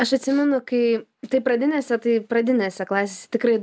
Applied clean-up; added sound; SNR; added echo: none; none; none; none.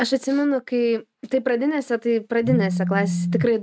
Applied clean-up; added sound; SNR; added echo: neural mask model RNNoise.